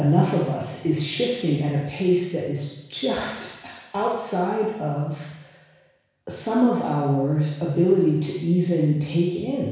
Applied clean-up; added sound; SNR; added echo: none; none; none; reverberation time 1.1 s.